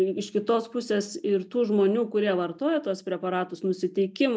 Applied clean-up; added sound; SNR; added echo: none; none; none; none.